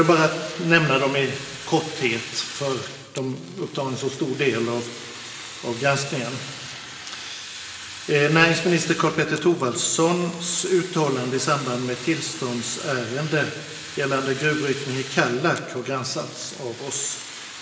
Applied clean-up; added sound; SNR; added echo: none; Fire; 13 dB; reverberation time 2.0 s.